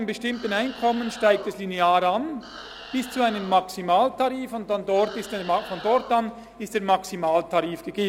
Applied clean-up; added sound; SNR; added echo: none; Animal; 17 dB; none.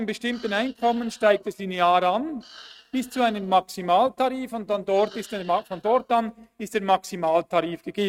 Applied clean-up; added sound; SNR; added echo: neural mask model RNNoise.